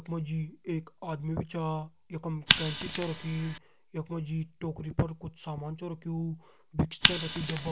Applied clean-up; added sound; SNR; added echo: none; Scissors; 2 dB; none.